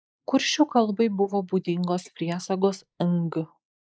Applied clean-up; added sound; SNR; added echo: neural mask model Resemble Enhance denoiser.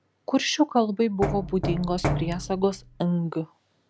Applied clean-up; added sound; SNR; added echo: none; Knock; 4 dB; none.